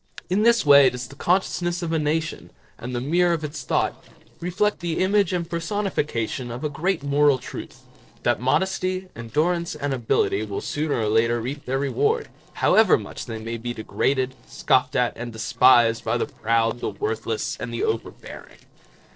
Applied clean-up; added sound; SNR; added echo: neural separator model SepFormer DNS4.